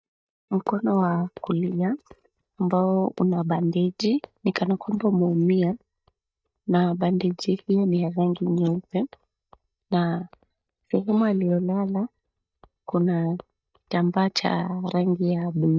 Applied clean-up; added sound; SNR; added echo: neural mask model DeepFilterNet 3.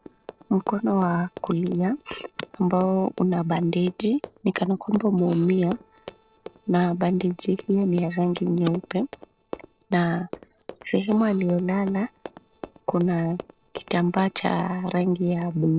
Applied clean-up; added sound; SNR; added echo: neural separator model SepFormer DNS4.